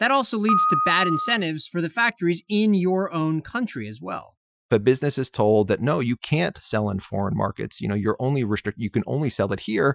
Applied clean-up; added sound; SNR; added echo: classical method Wiener filter.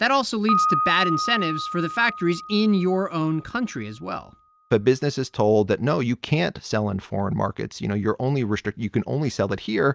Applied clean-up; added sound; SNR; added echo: none; Piano; 8 dB; none.